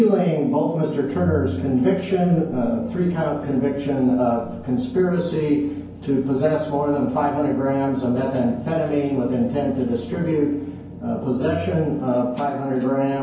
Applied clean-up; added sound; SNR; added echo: none; Organ; 17 dB; reverberation time 0.9 s.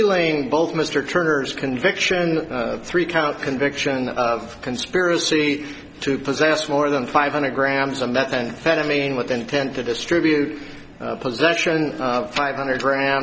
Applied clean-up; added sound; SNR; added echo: none; none; none; none.